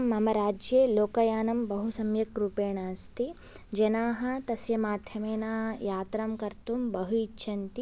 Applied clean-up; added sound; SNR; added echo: none; none; none; none.